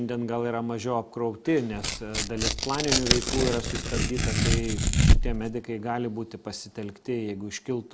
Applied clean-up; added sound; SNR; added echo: none; Tearing; -3 dB; none.